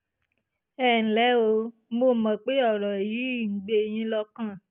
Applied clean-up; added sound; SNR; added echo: none; none; none; none.